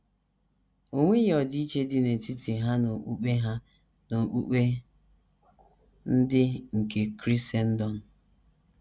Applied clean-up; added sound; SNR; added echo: none; none; none; none.